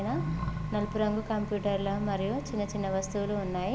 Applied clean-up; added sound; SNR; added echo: none; Accelerating, revving, vroom; 5 dB; none.